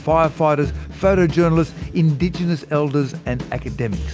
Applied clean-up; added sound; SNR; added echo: none; none; none; none.